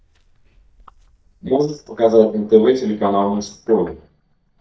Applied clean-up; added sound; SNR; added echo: neural mask model DeepFilterNet 3.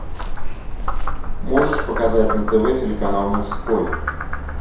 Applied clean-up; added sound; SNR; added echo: none; Frog; -1 dB; reverberation time 0.7 s.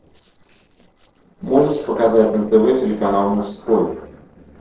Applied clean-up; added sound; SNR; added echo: neural separator model SepFormer DNS4.